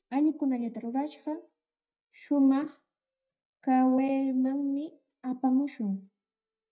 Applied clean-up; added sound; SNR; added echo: neural mask model DeepFilterNet 3.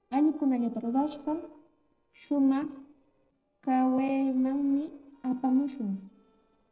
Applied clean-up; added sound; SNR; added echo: neural separator model SepFormer DNS4.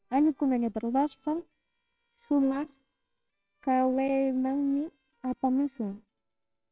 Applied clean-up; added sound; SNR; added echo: neural separator model SepFormer WHAMR!.